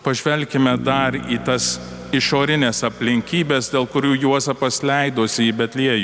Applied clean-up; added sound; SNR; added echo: none; Bass guitar; 17 dB; none.